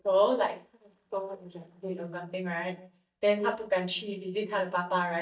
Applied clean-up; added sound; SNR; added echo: neural mask model DeepFilterNet 3.